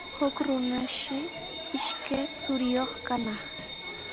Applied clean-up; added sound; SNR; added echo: none; Bell; 2 dB; none.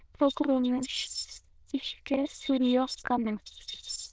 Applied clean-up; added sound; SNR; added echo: neural diffusion model UNIVERSE++.